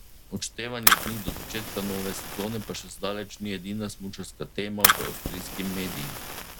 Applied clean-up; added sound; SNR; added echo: none; Fire; -4 dB; none.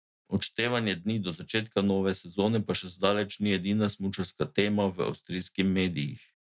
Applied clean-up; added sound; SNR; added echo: none; none; none; none.